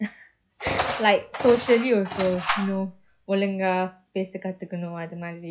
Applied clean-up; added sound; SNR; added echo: classical method log-MMSE.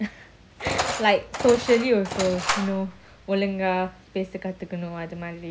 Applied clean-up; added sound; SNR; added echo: none; Engine; 5 dB; none.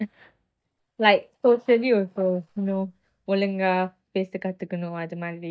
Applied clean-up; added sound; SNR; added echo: neural mask model DeepFilterNet 3.